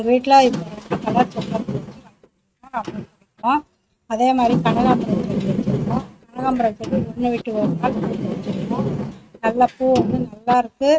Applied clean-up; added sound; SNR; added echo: neural mask model RNNoise.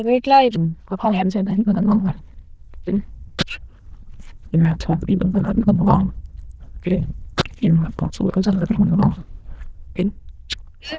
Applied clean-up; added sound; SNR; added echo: neural diffusion model UNIVERSE++.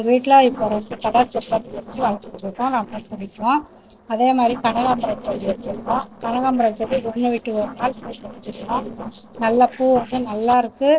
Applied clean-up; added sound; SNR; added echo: neural separator model SepFormer DNS4.